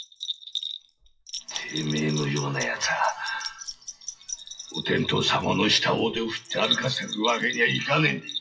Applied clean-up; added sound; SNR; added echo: classical method WPE with log-MMSE.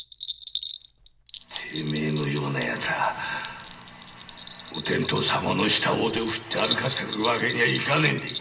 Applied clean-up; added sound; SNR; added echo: none; Bell; 9 dB; reverberation time 0.8 s.